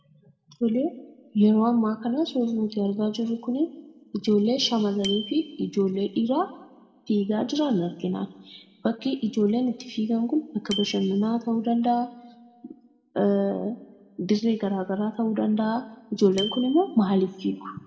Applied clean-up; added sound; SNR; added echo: none; Bicycle bell; 19 dB; reverberation time 0.9 s.